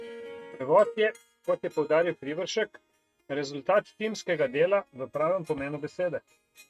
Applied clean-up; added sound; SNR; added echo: neural mask model RNNoise.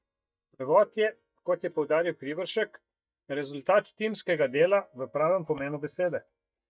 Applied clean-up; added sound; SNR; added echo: neural mask model DeepFilterNet 3.